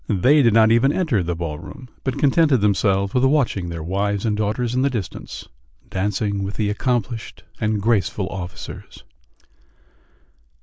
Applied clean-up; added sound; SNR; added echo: none; none; none; none.